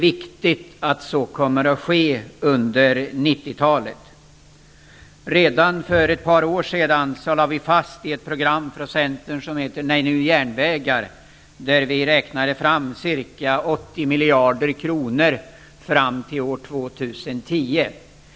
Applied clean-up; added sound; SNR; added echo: none; none; none; none.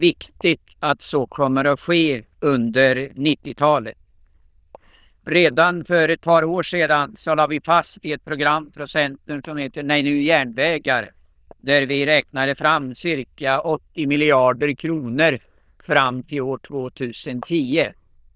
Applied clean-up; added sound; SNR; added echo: neural diffusion model UNIVERSE++.